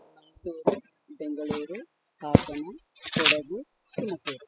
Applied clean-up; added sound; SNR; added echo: classical method spectral subtraction.